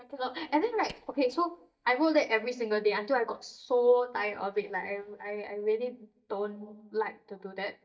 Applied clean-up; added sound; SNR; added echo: neural mask model DeepFilterNet 3.